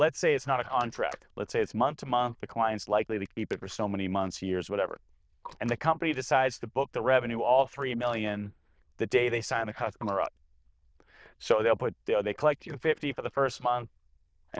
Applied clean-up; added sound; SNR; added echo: neural diffusion model UNIVERSE++.